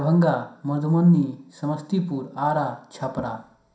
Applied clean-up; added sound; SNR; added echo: none; none; none; reverberation time 0.5 s.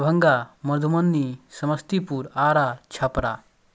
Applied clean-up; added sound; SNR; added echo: none; none; none; none.